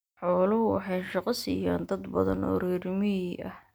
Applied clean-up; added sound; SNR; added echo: none; none; none; none.